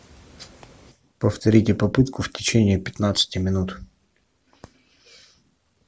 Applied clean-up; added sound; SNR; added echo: none; none; none; none.